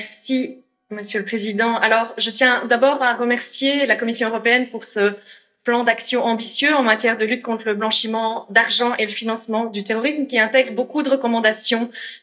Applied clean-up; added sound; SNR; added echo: neural mask model DeepFilterNet 3.